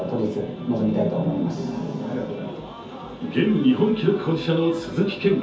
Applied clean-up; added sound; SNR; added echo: none; none; none; reverberation time 0.5 s.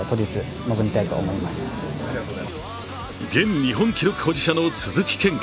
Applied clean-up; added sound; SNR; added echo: none; none; none; none.